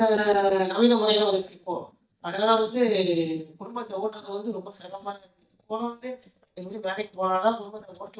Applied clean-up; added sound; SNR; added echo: neural mask model DeepFilterNet 3.